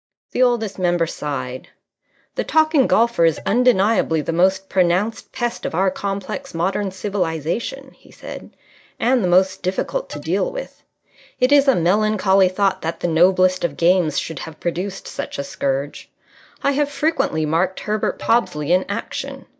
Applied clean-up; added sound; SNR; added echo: neural mask model DeepFilterNet 3.